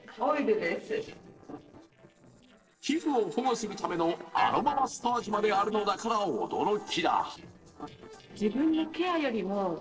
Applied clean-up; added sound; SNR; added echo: neural separator model SepFormer DNS4.